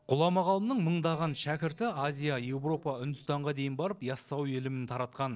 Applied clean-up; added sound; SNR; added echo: neural separator model SepFormer DNS4.